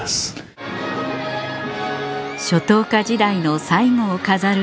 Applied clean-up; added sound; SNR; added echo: none; none; none; none.